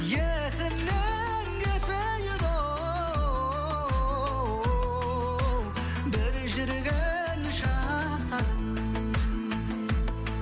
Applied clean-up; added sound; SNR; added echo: none; none; none; none.